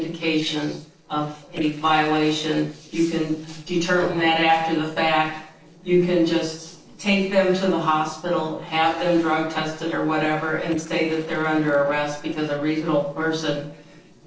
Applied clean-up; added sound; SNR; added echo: neural separator model SepFormer DNS4.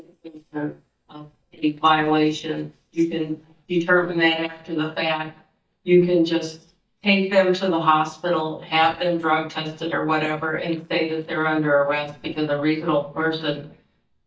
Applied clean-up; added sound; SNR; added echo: neural mask model DeepFilterNet 3.